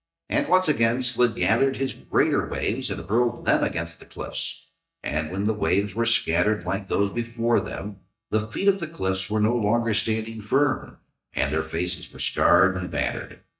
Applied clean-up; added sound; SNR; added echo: neural mask model DeepFilterNet 3.